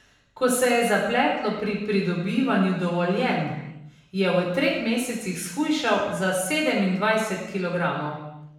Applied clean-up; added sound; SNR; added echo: none; none; none; reverberation time 0.9 s.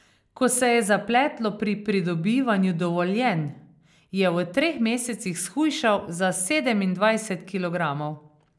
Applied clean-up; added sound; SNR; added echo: none; none; none; none.